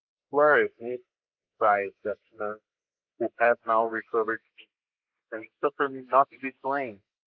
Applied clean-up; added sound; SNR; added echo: neural mask model Resemble Enhance denoiser.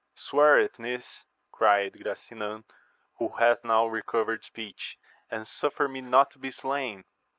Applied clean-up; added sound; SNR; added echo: none; none; none; none.